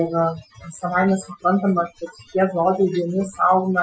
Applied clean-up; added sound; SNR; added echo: classical method Wiener filter.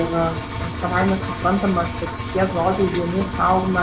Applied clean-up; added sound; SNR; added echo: none; Engine; 6 dB; none.